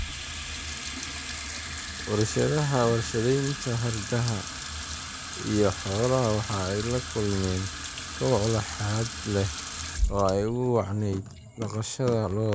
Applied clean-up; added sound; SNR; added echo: none; Sink (filling or washing) / Water tap, faucet; 6 dB; none.